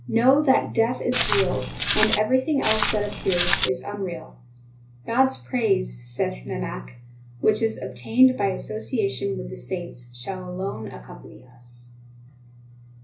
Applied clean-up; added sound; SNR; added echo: none; Walk, footsteps; -2 dB; reverberation time 0.5 s.